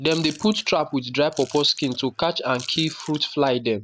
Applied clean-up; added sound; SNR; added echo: none; Chewing, mastication / Crushing; 17 dB; none.